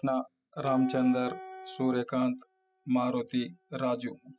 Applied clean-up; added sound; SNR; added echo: classical method spectral subtraction.